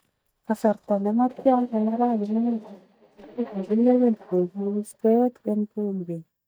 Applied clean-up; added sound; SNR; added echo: neural mask model DeepFilterNet 3.